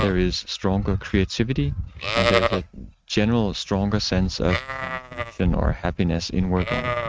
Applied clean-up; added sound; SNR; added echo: neural mask model RNNoise.